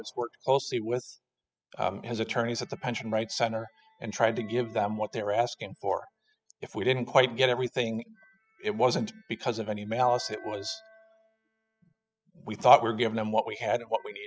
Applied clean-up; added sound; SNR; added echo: classical method spectral subtraction.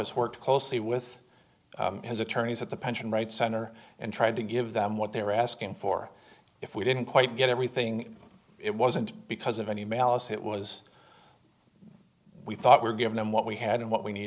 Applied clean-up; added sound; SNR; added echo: none; none; none; none.